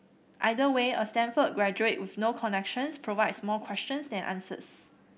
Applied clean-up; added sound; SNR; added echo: none; none; none; none.